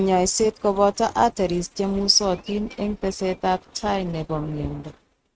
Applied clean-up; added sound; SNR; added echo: neural mask model RNNoise.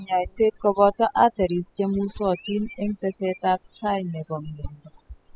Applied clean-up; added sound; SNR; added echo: classical method spectral subtraction.